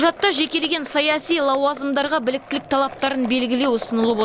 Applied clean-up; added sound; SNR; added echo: none; Skateboard; 17 dB; none.